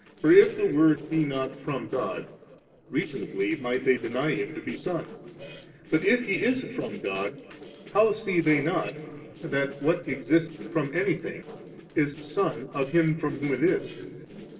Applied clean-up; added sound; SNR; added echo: neural separator model SepFormer DNS4.